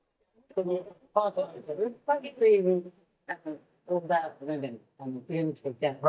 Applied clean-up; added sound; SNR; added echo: neural mask model DeepFilterNet 3.